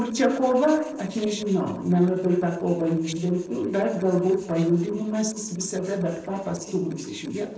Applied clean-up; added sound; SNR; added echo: neural separator model SepFormer DNS4.